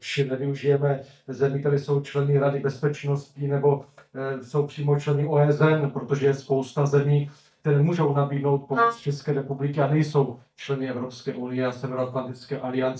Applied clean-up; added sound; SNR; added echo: neural mask model DeepFilterNet 3.